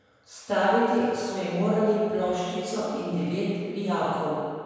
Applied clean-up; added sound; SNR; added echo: none; none; none; reverberation time 1.9 s.